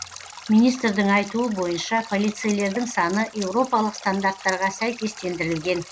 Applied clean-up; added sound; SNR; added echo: none; Stream; 16 dB; none.